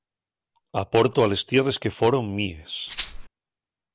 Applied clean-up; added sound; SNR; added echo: none; Rattle (instrument); -4 dB; none.